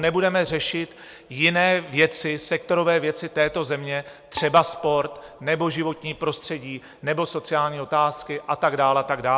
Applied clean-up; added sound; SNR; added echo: none; Bowed string instrument; 19 dB; none.